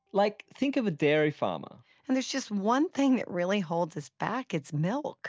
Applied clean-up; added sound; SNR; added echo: none; none; none; none.